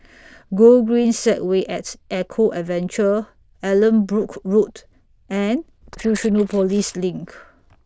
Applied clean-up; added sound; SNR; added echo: neural diffusion model UNIVERSE++.